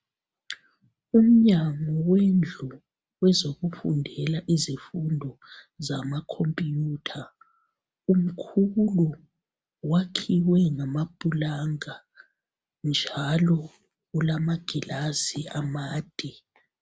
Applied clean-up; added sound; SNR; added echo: none; none; none; none.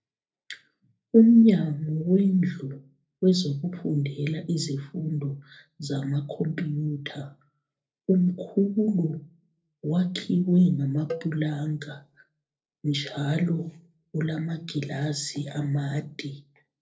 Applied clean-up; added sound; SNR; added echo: neural separator model SepFormer DNS4.